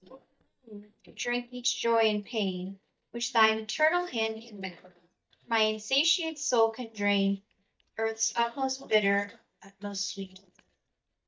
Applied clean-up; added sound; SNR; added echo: neural mask model DeepFilterNet 3.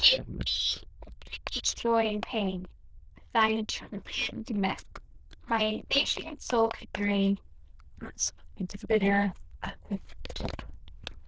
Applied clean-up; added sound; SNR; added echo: neural diffusion model UNIVERSE++.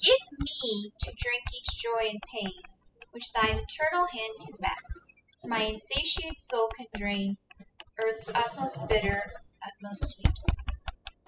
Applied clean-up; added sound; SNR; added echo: classical method spectral subtraction.